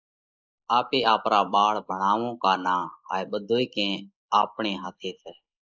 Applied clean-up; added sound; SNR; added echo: neural mask model Resemble Enhance denoiser.